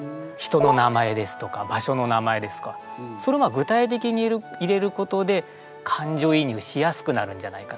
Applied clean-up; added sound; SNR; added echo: none; none; none; none.